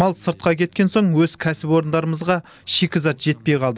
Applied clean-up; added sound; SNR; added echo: none; none; none; none.